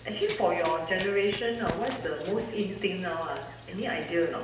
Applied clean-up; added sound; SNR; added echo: none; Run; 13 dB; reverberation time 0.8 s.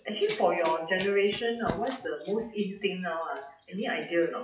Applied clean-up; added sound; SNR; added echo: classical method WPE with log-MMSE.